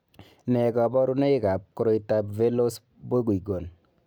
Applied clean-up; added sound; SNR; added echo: none; none; none; none.